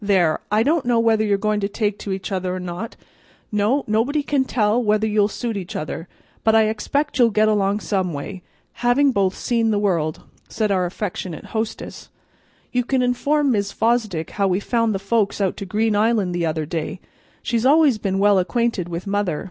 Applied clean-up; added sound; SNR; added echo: none; none; none; none.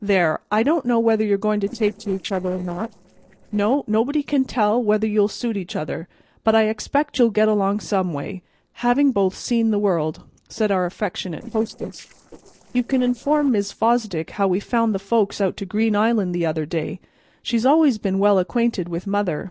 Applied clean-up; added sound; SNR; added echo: neural separator model SepFormer DNS4.